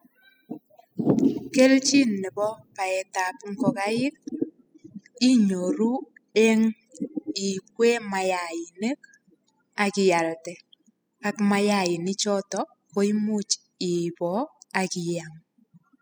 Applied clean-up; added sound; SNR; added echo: classical method spectral subtraction.